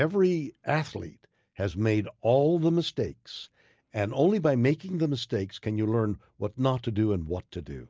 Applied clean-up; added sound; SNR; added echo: none; none; none; none.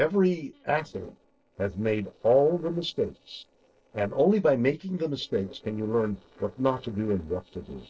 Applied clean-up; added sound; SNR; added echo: neural separator model SepFormer DNS4.